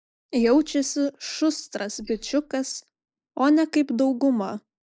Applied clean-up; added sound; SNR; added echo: neural mask model Resemble Enhance denoiser.